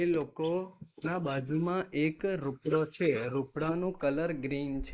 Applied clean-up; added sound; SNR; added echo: neural mask model Resemble Enhance denoiser.